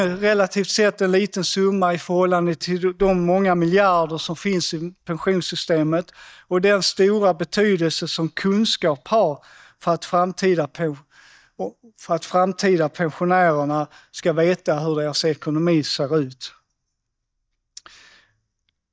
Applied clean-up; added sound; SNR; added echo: neural mask model DeepFilterNet 3.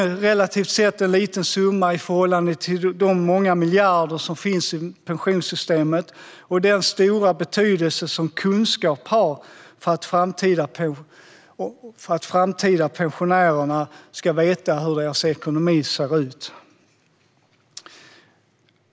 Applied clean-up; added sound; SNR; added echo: none; none; none; none.